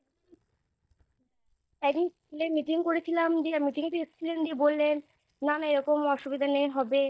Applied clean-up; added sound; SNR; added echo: neural mask model DeepFilterNet 3.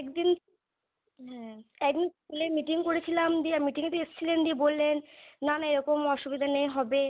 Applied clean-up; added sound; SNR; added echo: none; none; none; none.